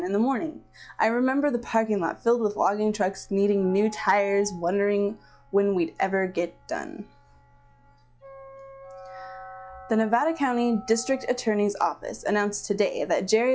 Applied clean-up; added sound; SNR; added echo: classical method log-MMSE.